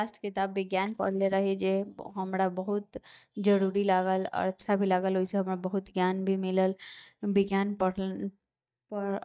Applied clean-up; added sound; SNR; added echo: neural mask model DeepFilterNet 3.